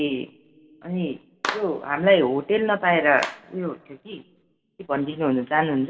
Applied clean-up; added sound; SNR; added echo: none; Clapping; 16 dB; reverberation time 0.9 s.